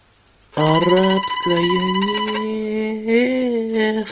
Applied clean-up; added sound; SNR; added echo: none; Bowed string instrument; 6 dB; none.